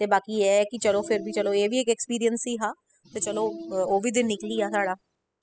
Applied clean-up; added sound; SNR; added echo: classical method spectral subtraction.